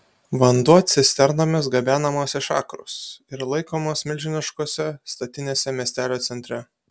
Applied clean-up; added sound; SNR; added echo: none; none; none; none.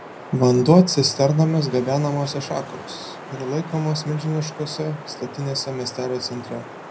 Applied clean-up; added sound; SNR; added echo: none; Wind; 15 dB; reverberation time 0.4 s.